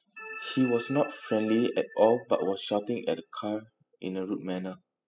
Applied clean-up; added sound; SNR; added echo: classical method spectral subtraction.